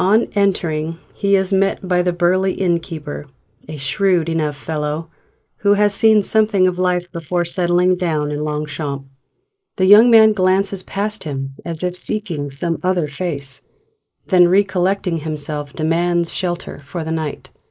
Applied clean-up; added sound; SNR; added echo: neural mask model Resemble Enhance denoiser.